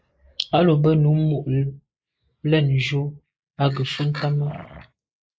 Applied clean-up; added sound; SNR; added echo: neural mask model Resemble Enhance denoiser.